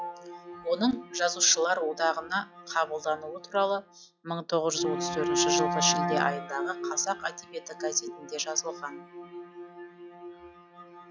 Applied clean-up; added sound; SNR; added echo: classical method log-MMSE.